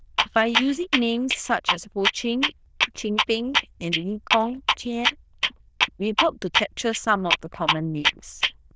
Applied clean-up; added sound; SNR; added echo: neural diffusion model UNIVERSE++.